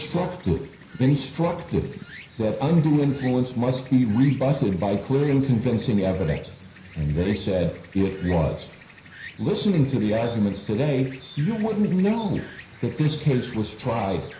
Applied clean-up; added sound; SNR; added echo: none; Insect; 19 dB; reverberation time 0.5 s.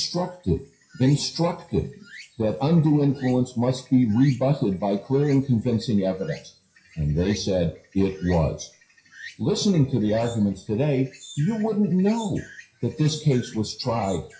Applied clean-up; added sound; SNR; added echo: classical method WPE with log-MMSE.